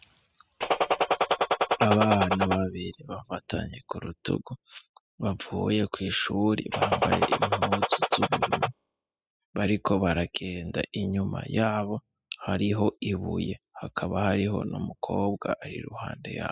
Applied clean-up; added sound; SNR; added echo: classical method spectral subtraction.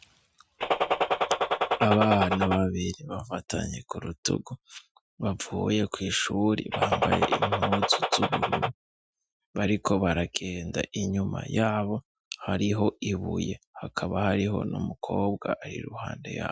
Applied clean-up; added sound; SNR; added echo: classical method Wiener filter.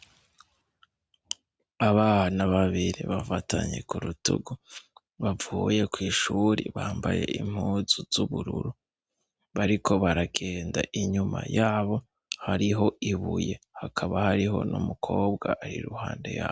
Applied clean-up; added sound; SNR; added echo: none; none; none; none.